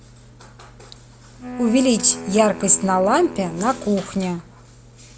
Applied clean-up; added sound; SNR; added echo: none; Wind instrument, woodwind instrument; 14 dB; none.